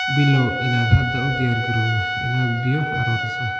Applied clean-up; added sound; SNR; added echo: none; Trumpet; 4 dB; reverberation time 1.5 s.